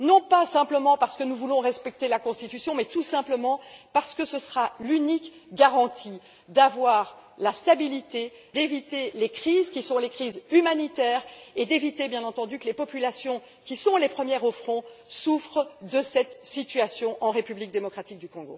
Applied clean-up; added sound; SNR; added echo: none; none; none; none.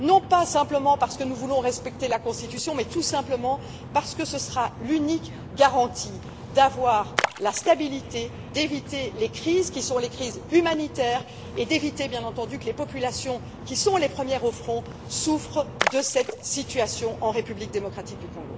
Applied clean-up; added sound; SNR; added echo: none; Splash, splatter; 11 dB; none.